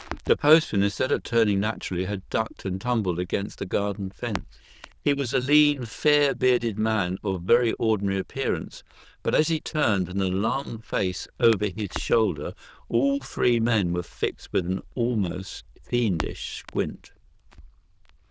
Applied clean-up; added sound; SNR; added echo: neural diffusion model UNIVERSE++.